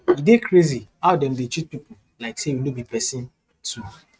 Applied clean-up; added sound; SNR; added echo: neural mask model RNNoise.